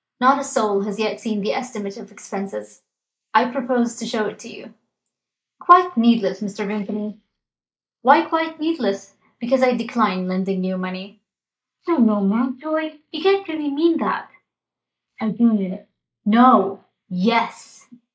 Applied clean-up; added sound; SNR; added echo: neural mask model Resemble Enhance denoiser.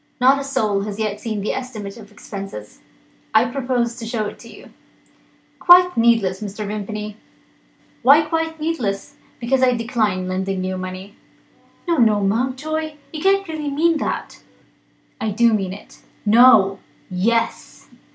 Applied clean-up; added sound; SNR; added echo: none; none; none; none.